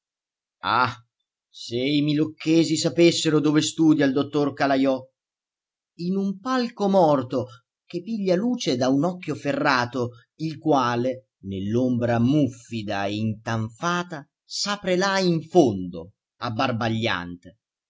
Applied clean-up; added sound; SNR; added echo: none; none; none; none.